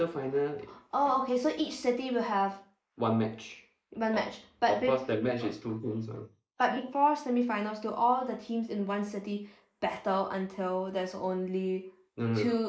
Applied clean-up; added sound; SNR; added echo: neural mask model Resemble Enhance denoiser.